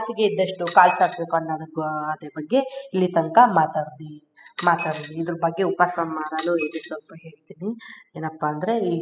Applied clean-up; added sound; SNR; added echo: classical method spectral subtraction.